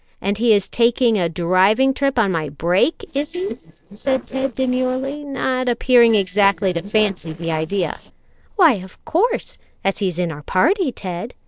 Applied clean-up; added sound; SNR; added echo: neural separator model SepFormer DNS4.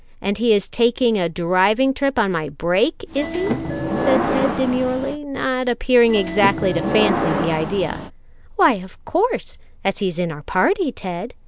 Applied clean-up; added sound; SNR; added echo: none; Subway, metro, underground / Sliding door; 3 dB; none.